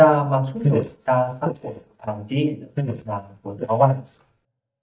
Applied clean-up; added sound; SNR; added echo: neural mask model DeepFilterNet 3.